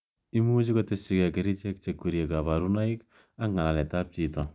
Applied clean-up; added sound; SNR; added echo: none; none; none; none.